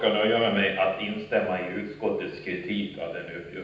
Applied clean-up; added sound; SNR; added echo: none; none; none; reverberation time 0.9 s.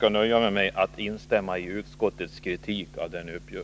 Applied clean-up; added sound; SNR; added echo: none; none; none; none.